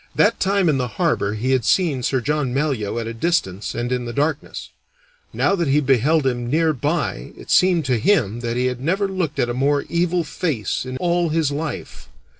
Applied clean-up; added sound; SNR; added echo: none; none; none; none.